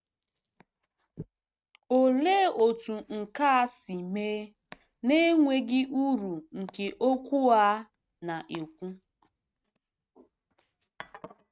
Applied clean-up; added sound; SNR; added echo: neural mask model RNNoise.